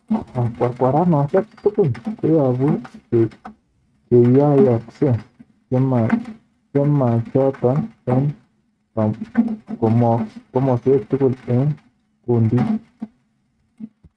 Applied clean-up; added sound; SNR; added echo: neural mask model RNNoise.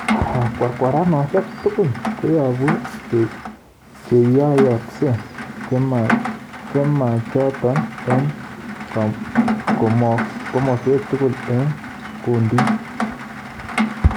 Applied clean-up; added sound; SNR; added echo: none; Rain; 6 dB; none.